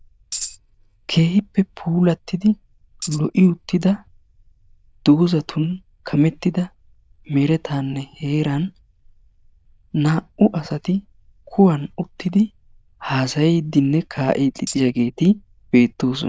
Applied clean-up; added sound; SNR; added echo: neural diffusion model UNIVERSE++.